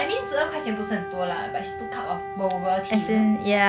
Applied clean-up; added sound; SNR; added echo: none; Wind instrument, woodwind instrument; 8 dB; none.